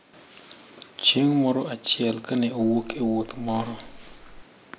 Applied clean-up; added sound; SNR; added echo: none; Gong; 15 dB; none.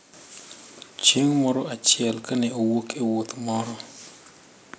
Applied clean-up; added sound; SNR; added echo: none; none; none; none.